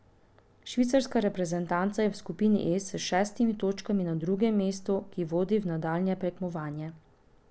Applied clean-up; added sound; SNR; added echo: none; none; none; none.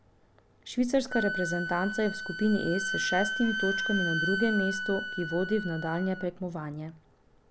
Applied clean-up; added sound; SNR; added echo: none; Wind instrument, woodwind instrument; 4 dB; none.